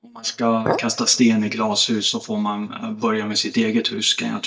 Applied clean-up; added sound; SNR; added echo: neural mask model DeepFilterNet 3.